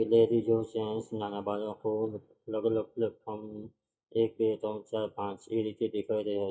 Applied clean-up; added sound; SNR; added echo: neural mask model DeepFilterNet 3.